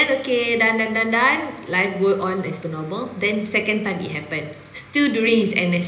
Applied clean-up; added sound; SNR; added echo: none; none; none; reverberation time 1.0 s.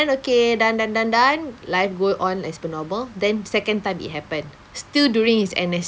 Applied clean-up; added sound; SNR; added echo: none; none; none; none.